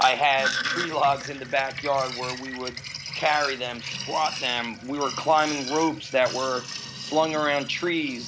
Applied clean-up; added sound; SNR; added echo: none; Sink (filling or washing); 9 dB; none.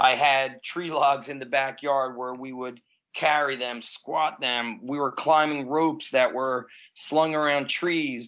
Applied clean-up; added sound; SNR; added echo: none; none; none; none.